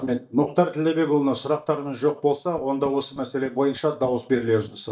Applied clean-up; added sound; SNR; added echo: neural mask model DeepFilterNet 3.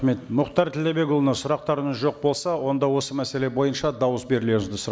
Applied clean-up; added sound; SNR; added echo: none; none; none; none.